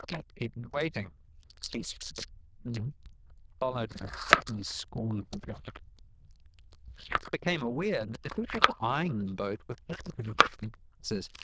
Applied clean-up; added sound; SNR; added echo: neural diffusion model UNIVERSE++.